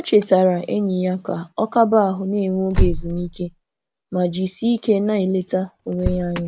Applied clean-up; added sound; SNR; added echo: none; Motor vehicle (road); 8 dB; none.